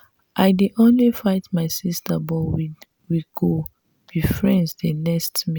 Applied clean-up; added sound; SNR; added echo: none; none; none; none.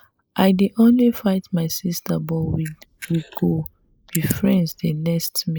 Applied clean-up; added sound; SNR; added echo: neural mask model Resemble Enhance denoiser.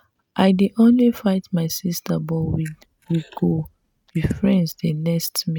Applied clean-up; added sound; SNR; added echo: neural mask model RNNoise.